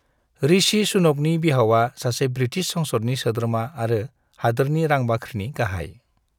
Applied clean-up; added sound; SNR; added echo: none; none; none; none.